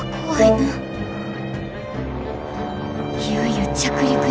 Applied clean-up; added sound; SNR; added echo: none; Brass instrument; 0 dB; none.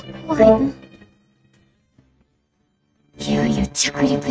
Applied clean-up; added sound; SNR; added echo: neural mask model RNNoise.